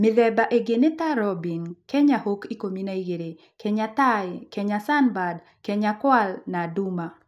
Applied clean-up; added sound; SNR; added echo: none; none; none; none.